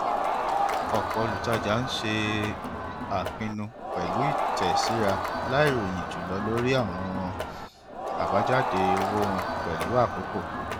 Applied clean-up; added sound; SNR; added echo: none; Crowd; 0 dB; none.